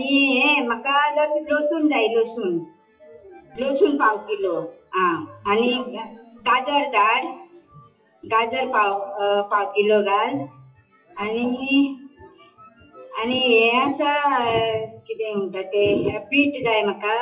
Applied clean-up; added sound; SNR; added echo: classical method WPE with log-MMSE.